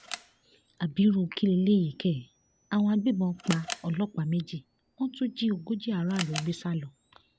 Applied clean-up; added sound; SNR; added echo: none; Camera; 17 dB; none.